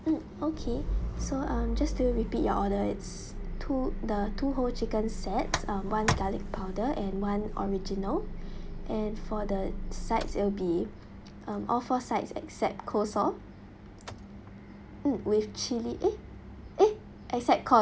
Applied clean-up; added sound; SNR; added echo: none; Idling / Engine starting / Motor vehicle (road) + Tick; 6 dB; none.